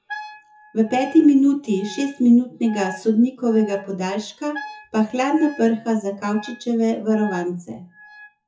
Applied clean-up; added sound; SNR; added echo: classical method WPE with log-MMSE.